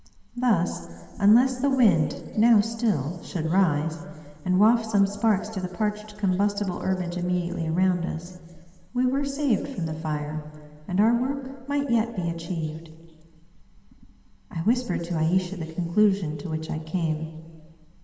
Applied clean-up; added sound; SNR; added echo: none; none; none; reverberation time 2.0 s.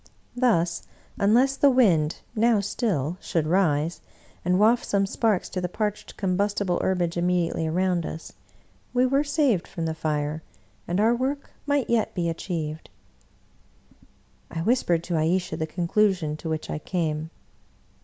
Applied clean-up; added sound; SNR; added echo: none; none; none; none.